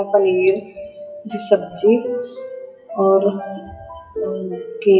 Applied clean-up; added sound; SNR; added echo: classical method WPE with log-MMSE.